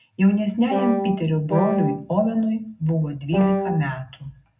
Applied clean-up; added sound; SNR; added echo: none; Wind instrument, woodwind instrument; 4 dB; reverberation time 0.3 s.